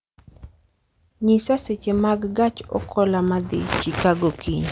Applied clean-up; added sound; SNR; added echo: none; none; none; none.